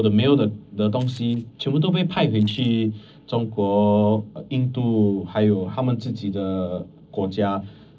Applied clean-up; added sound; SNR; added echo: neural separator model SepFormer DNS4.